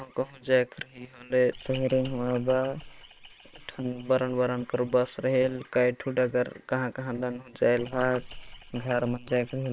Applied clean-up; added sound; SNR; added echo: neural separator model SepFormer WHAM!.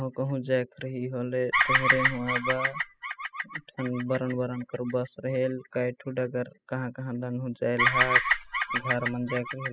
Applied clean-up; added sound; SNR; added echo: classical method spectral subtraction.